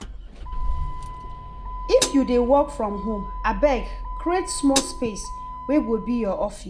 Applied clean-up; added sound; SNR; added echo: none; Motor vehicle (road) + Hi-hat; 6 dB; none.